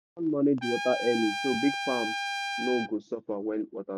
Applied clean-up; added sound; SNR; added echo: none; Trumpet; 4 dB; none.